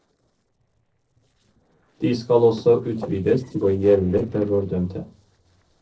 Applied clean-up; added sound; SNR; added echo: neural separator model SepFormer DNS4.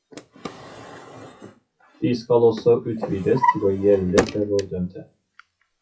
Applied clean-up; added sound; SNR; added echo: classical method WPE with log-MMSE.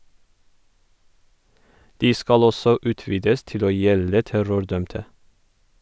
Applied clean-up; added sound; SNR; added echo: none; none; none; none.